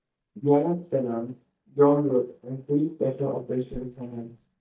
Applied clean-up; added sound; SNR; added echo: neural mask model DeepFilterNet 3.